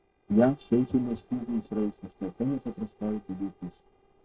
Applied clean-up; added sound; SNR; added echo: neural separator model SepFormer DNS4.